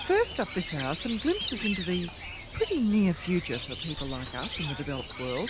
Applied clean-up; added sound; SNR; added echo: none; Bird; 8 dB; none.